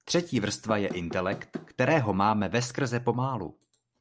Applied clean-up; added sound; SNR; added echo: none; Knock / Wood; 12 dB; none.